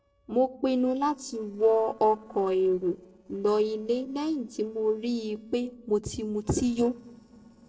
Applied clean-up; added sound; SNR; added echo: neural separator model SepFormer DNS4.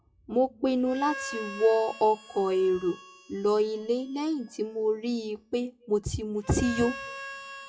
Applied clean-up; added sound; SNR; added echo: classical method WPE with log-MMSE.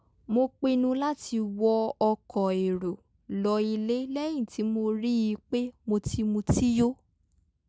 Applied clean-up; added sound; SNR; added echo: none; none; none; none.